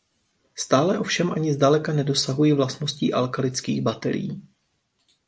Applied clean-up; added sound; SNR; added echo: none; none; none; none.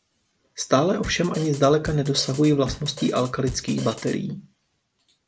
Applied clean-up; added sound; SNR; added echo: none; Drum kit; 14 dB; none.